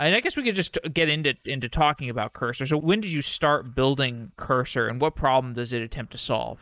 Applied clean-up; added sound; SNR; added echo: neural mask model Resemble Enhance denoiser.